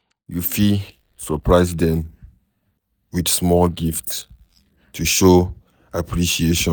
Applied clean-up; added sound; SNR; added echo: neural mask model DeepFilterNet 3.